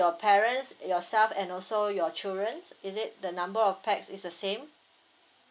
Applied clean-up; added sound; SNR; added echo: none; none; none; none.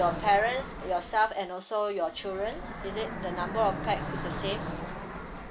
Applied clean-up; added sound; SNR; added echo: none; Fixed-wing aircraft, airplane; 7 dB; none.